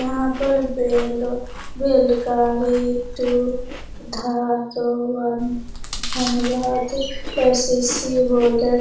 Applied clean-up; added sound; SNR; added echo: none; Chewing, mastication; 9 dB; reverberation time 0.5 s.